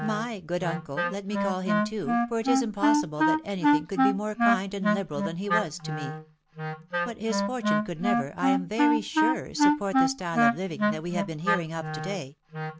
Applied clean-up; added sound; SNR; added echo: none; Wind instrument, woodwind instrument; -5 dB; none.